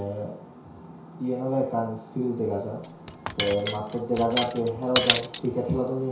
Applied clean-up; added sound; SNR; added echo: none; Cutlery, silverware; 4 dB; reverberation time 0.6 s.